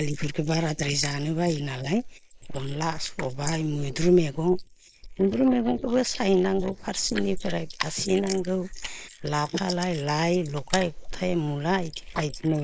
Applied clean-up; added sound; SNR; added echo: neural mask model Resemble Enhance denoiser.